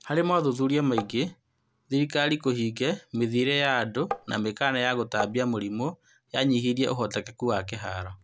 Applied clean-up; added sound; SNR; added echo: none; Tap; 8 dB; none.